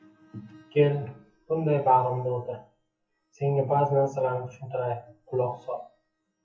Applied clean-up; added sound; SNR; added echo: classical method WPE with log-MMSE.